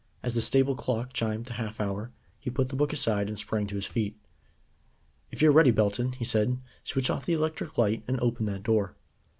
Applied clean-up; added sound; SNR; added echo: none; none; none; none.